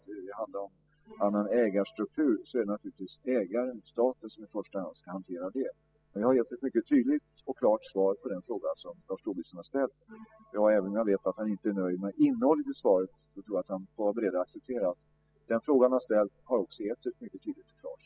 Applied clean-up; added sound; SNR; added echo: classical method spectral subtraction.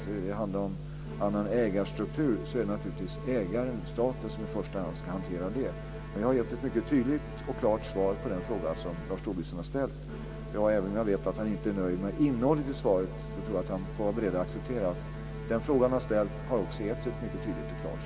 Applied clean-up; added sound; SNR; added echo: none; Musical instrument; 14 dB; none.